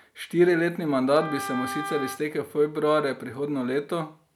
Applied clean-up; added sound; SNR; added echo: none; Wind instrument, woodwind instrument; 10 dB; none.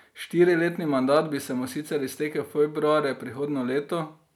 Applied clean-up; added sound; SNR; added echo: none; none; none; none.